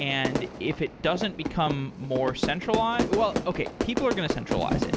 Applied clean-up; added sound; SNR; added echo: none; Fire / Fireworks; 3 dB; none.